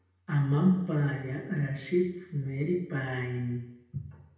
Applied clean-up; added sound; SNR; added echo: none; none; none; reverberation time 0.9 s.